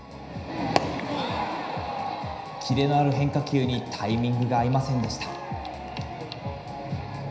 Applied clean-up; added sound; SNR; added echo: none; none; none; reverberation time 0.9 s.